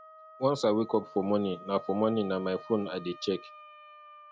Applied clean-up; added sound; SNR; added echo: none; Wind instrument, woodwind instrument; 18 dB; none.